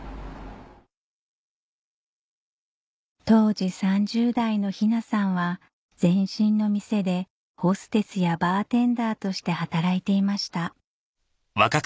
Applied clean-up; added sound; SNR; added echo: none; none; none; none.